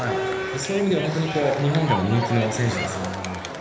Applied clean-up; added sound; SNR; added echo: none; Crowd; 6 dB; reverberation time 1.1 s.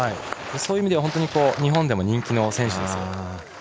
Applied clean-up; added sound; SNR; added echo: none; none; none; none.